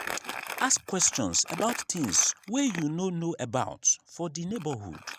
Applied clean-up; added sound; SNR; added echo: none; Crumpling, crinkling; 11 dB; none.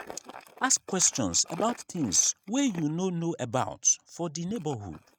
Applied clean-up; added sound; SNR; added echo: neural mask model RNNoise.